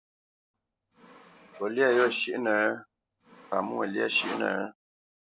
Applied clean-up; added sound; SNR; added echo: none; Sawing; 15 dB; none.